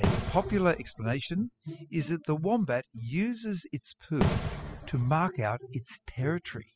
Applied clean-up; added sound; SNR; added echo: classical method spectral subtraction.